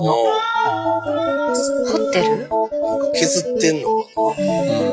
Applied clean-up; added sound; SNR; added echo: classical method log-MMSE.